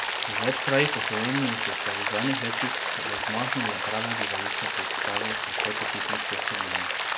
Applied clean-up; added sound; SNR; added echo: none; Rain; -5 dB; none.